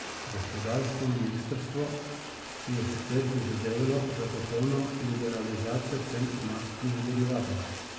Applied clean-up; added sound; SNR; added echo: none; Fire; 9 dB; reverberation time 1.1 s.